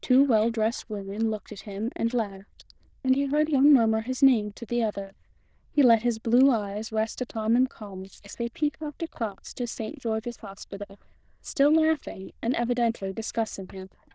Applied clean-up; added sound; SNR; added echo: neural diffusion model UNIVERSE++.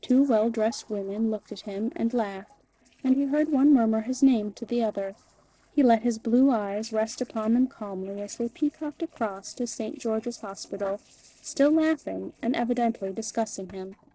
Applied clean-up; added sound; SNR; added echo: neural separator model SepFormer DNS4.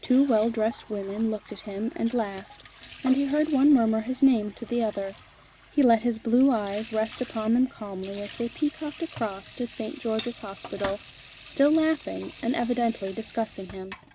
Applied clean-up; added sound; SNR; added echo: none; Sink (filling or washing) / Water tap, faucet; 17 dB; none.